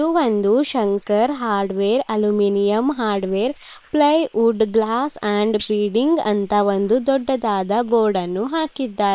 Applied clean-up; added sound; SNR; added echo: neural separator model SepFormer WHAM!.